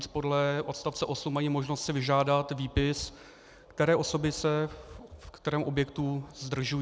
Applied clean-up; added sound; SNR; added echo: none; none; none; none.